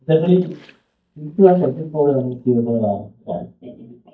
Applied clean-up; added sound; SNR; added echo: neural mask model DeepFilterNet 3.